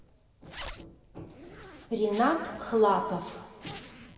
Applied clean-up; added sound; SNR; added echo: none; Zipper (clothing); 16 dB; reverberation time 1.7 s.